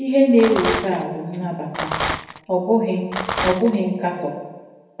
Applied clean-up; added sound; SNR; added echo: none; Rattle; 5 dB; reverberation time 1.0 s.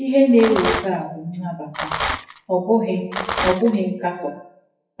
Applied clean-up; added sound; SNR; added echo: classical method WPE with log-MMSE.